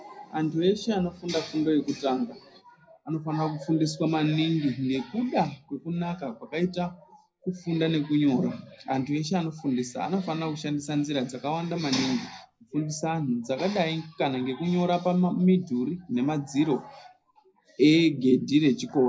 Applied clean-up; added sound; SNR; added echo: none; none; none; reverberation time 0.4 s.